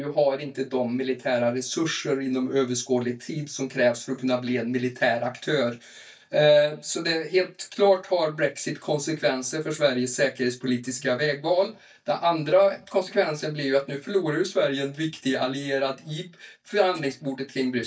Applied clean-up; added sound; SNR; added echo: neural mask model DeepFilterNet 3.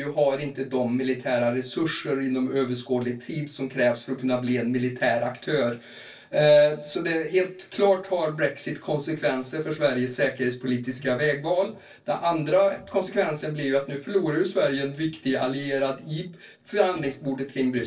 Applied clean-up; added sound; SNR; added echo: neural separator model SepFormer DNS4.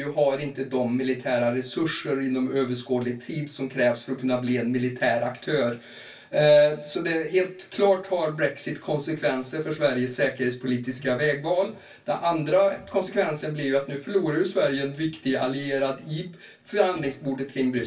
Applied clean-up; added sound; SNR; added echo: none; Hi-hat; 20 dB; reverberation time 0.1 s.